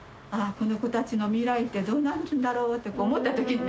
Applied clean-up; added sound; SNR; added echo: none; none; none; none.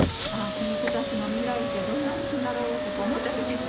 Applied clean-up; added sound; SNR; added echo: none; Squeak; -2 dB; none.